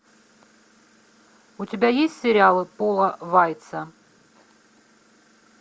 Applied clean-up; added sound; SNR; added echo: none; none; none; none.